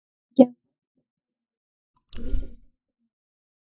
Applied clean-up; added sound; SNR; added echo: neural mask model DeepFilterNet 3.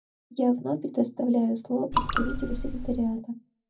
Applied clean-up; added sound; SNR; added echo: none; Raindrop / Drip; 1 dB; reverberation time 0.4 s.